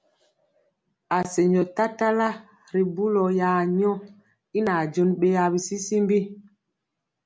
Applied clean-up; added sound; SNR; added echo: none; none; none; none.